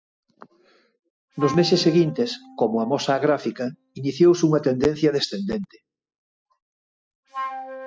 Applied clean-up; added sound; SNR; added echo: classical method spectral subtraction.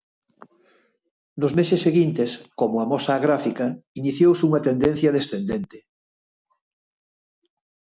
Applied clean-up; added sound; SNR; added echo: none; none; none; none.